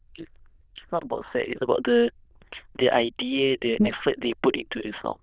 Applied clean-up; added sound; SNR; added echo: neural diffusion model UNIVERSE++.